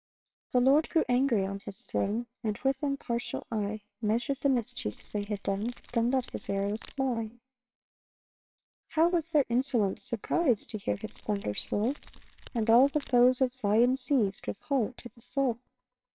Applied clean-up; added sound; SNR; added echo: neural separator model SepFormer WHAMR!.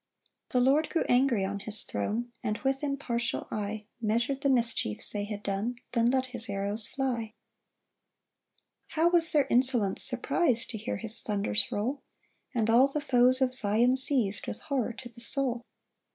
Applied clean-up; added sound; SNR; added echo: none; none; none; none.